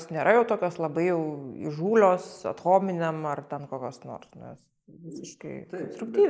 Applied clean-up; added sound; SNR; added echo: neural mask model Resemble Enhance denoiser.